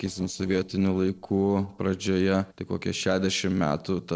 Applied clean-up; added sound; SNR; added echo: neural separator model SepFormer DNS4.